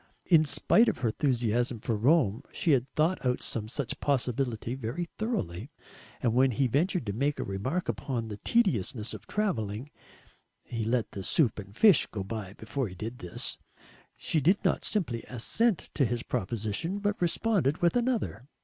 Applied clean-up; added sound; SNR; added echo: none; none; none; none.